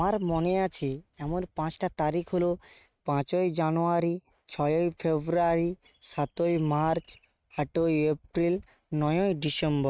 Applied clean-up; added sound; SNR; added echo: neural mask model RNNoise.